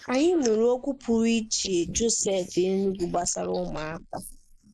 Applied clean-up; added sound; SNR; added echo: neural mask model Resemble Enhance denoiser.